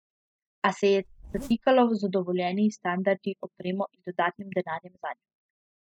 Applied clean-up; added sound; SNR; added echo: classical method spectral subtraction.